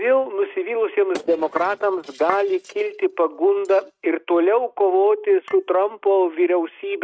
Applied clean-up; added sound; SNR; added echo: neural mask model RNNoise.